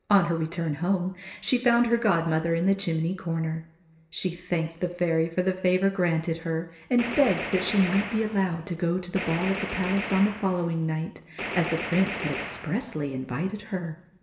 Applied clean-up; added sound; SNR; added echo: none; Gunshot, gunfire; 9 dB; reverberation time 0.9 s.